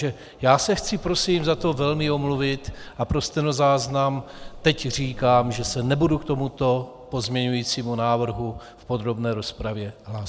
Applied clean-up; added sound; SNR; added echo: none; Buzz; 15 dB; none.